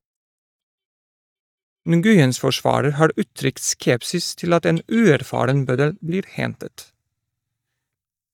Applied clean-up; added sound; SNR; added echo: neural mask model DeepFilterNet 3.